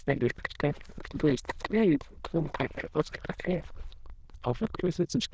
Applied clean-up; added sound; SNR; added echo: neural diffusion model UNIVERSE++.